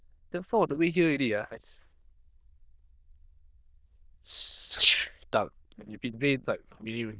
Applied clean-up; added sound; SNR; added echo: neural diffusion model UNIVERSE++.